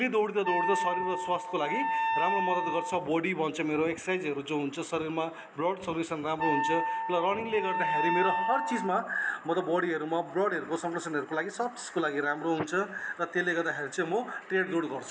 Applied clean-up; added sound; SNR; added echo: none; Wind instrument, woodwind instrument; 1 dB; none.